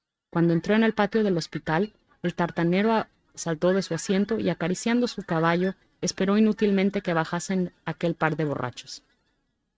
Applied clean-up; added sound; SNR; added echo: neural mask model RNNoise.